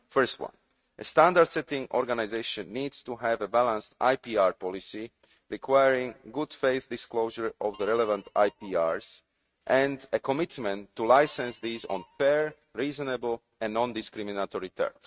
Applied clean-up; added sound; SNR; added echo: neural mask model RNNoise.